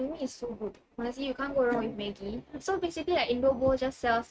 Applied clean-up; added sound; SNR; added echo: neural mask model RNNoise.